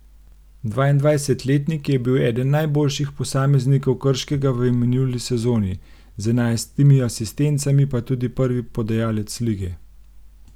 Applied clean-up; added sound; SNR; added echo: none; none; none; none.